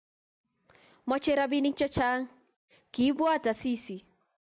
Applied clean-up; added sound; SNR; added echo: none; none; none; none.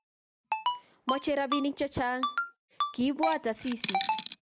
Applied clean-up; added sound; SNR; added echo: none; Ringtone + Coin (dropping); 0 dB; none.